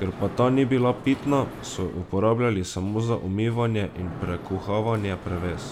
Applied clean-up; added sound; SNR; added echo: none; Mechanisms; 15 dB; none.